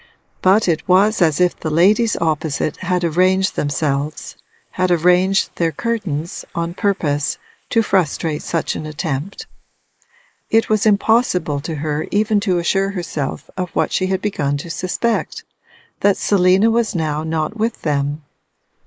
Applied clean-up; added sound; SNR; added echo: neural mask model Resemble Enhance denoiser.